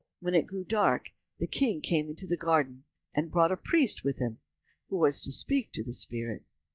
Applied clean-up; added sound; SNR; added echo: neural mask model DeepFilterNet 3.